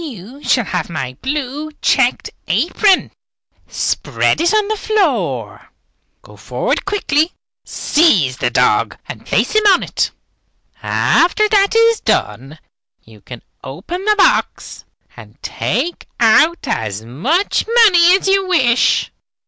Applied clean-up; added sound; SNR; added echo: none; none; none; none.